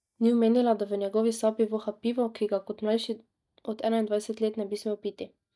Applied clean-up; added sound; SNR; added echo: neural mask model DeepFilterNet 3.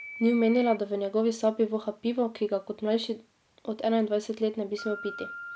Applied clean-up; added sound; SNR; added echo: none; Telephone; 18 dB; none.